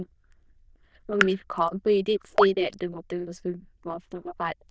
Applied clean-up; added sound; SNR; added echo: neural diffusion model UNIVERSE++.